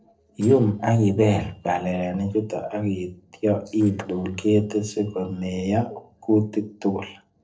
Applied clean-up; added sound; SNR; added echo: neural separator model SepFormer DNS4.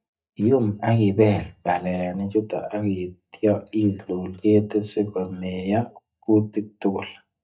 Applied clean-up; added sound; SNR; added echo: neural mask model DeepFilterNet 3.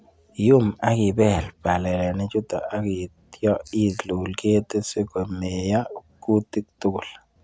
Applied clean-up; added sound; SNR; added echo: none; none; none; none.